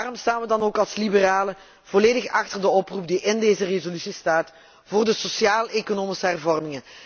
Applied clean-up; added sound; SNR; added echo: none; none; none; none.